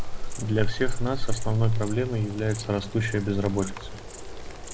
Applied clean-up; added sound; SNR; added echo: none; Insect; 0 dB; none.